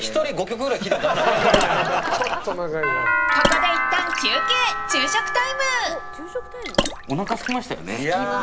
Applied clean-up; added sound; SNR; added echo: none; Water / Splash, splatter; 7 dB; none.